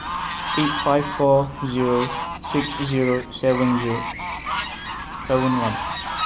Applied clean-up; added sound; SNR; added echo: none; Fowl; 6 dB; none.